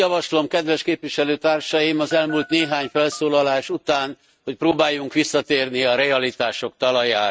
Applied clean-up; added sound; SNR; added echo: neural mask model RNNoise.